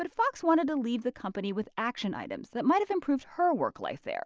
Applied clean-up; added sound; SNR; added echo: none; none; none; none.